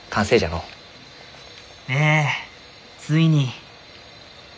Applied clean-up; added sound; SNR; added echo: none; none; none; none.